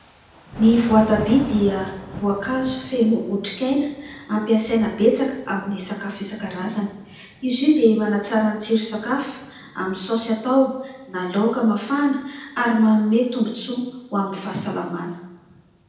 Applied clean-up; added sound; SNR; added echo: none; Thunder / Rain; 18 dB; reverberation time 0.9 s.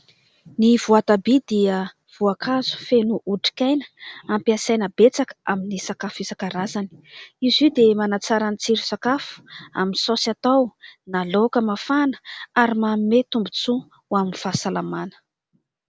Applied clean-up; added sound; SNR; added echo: none; none; none; none.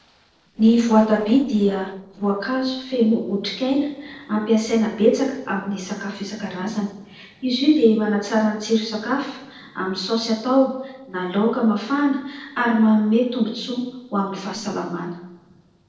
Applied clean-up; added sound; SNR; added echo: neural separator model SepFormer DNS4.